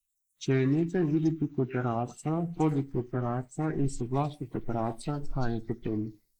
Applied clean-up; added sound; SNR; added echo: neural mask model Resemble Enhance denoiser.